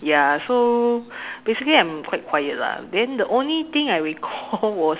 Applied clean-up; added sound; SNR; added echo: none; none; none; none.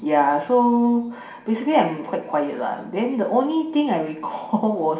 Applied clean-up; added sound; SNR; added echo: none; none; none; reverberation time 0.5 s.